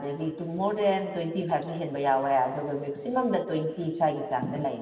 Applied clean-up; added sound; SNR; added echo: none; none; none; reverberation time 2.1 s.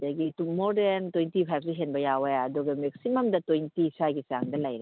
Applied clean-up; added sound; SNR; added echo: none; none; none; none.